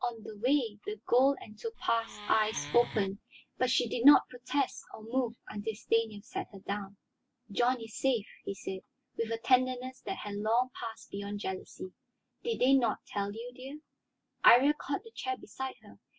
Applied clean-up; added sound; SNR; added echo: none; Wood; 13 dB; none.